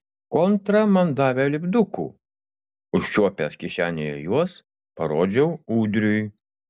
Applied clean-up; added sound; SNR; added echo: none; none; none; none.